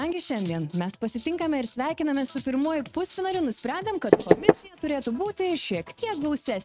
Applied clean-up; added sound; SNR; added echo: neural mask model RNNoise.